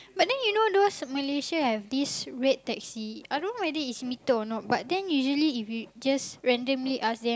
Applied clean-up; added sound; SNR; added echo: none; none; none; none.